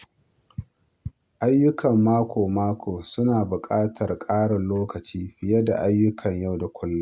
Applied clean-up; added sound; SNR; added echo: none; none; none; none.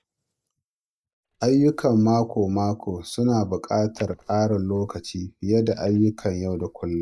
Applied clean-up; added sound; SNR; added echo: neural mask model DeepFilterNet 3.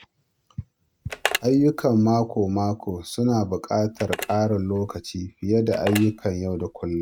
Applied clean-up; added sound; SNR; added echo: neural mask model RNNoise.